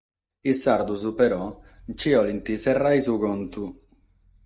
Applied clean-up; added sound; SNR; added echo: neural mask model DeepFilterNet 3.